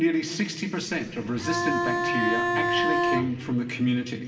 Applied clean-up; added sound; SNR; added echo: none; Bowed string instrument; -1 dB; reverberation time 2.3 s.